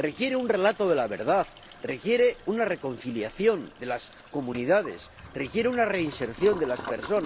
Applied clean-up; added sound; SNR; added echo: none; Toilet flush; 18 dB; none.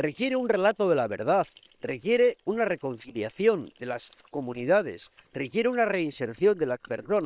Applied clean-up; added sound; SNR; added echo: neural separator model SepFormer WHAM!.